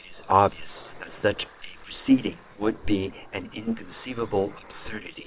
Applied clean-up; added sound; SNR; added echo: neural separator model SepFormer WHAM!.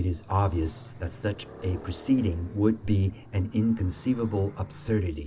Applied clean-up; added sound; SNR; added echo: none; Motorcycle; 18 dB; none.